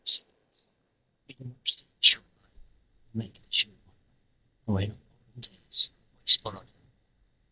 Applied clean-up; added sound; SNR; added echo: neural mask model DeepFilterNet 3.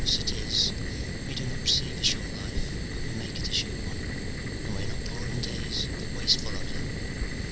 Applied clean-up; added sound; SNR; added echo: none; Fire; 1 dB; none.